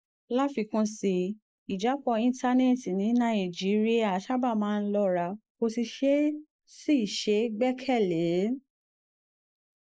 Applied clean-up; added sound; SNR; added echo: neural mask model Resemble Enhance denoiser.